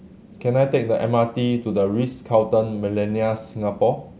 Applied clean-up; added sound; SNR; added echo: none; none; none; none.